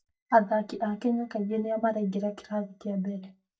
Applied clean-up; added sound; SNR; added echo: neural mask model DeepFilterNet 3.